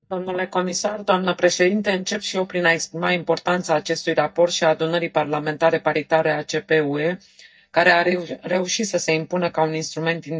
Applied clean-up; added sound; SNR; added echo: neural mask model DeepFilterNet 3.